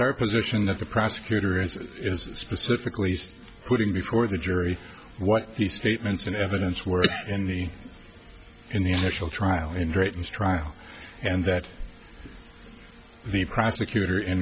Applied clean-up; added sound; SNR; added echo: none; Shatter; 9 dB; none.